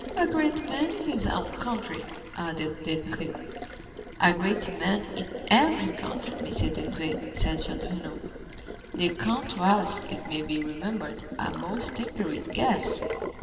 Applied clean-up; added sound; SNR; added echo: none; Water tap, faucet; 9 dB; reverberation time 2.2 s.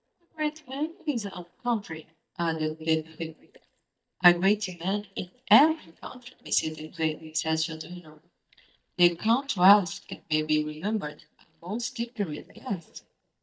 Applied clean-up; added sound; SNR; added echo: neural mask model DeepFilterNet 3.